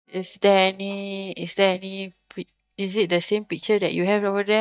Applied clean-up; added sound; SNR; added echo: neural mask model DeepFilterNet 3.